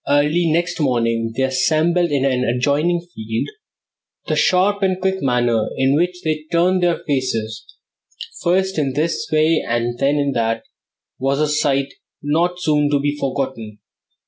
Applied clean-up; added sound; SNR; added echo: none; none; none; none.